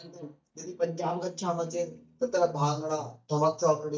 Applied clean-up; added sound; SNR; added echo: neural mask model DeepFilterNet 3.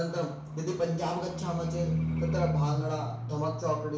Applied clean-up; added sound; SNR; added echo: none; Livestock, farm animals, working animals; 0 dB; reverberation time 0.6 s.